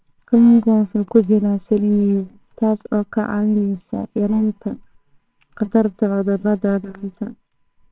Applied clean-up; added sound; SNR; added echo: neural separator model SepFormer WHAMR!.